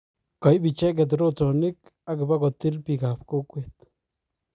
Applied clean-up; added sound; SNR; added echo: none; none; none; none.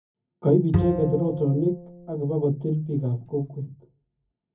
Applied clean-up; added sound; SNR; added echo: none; Bowed string instrument; 6 dB; reverberation time 0.3 s.